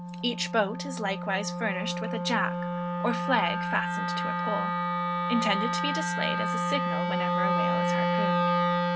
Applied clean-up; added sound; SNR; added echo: none; Wind instrument, woodwind instrument; -4 dB; none.